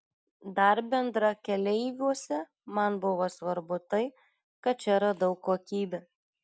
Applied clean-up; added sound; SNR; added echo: none; none; none; none.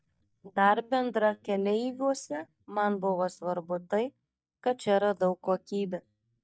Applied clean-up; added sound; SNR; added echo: neural mask model DeepFilterNet 3.